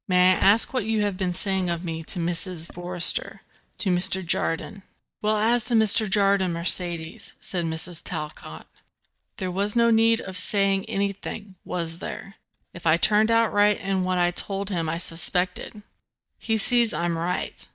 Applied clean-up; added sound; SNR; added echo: neural mask model DeepFilterNet 3.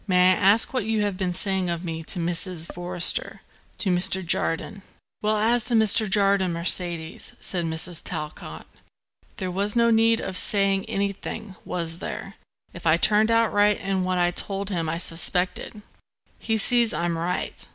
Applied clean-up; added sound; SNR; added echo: none; none; none; none.